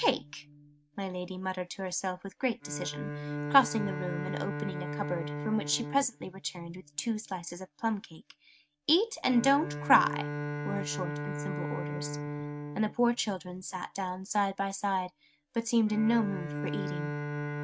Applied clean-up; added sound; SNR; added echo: neural mask model RNNoise.